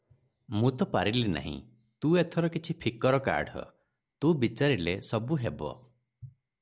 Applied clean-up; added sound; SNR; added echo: none; none; none; none.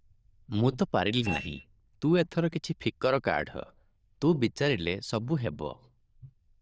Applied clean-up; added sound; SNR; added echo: neural diffusion model UNIVERSE++.